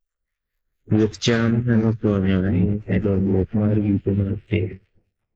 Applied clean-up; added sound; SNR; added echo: neural mask model Resemble Enhance denoiser.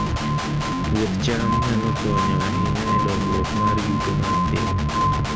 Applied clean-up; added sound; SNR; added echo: none; Glass + Guitar; -5 dB; none.